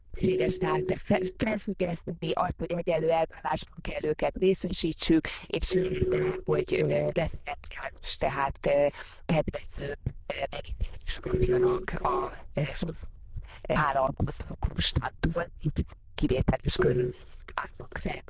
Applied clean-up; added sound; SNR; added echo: neural diffusion model UNIVERSE++.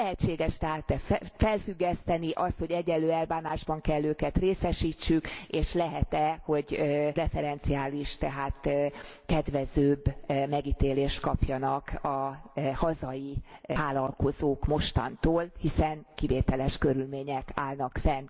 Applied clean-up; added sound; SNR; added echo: none; none; none; none.